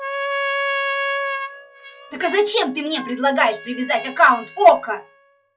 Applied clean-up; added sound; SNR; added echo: classical method log-MMSE.